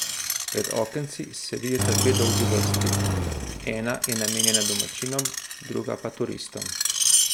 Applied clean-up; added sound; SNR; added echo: none; Screech + Engine; -4 dB; none.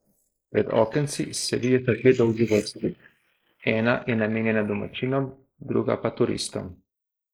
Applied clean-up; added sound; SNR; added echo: neural mask model Resemble Enhance denoiser.